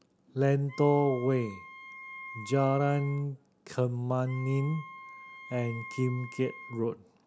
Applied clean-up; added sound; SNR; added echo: none; Wind instrument, woodwind instrument; 16 dB; none.